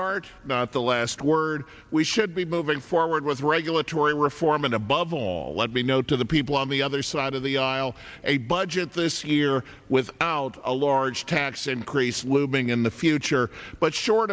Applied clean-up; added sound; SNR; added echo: none; none; none; none.